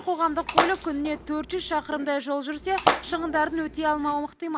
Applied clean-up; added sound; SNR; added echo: none; Splash, splatter; 3 dB; none.